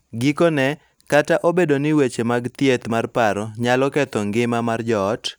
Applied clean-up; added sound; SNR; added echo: none; none; none; none.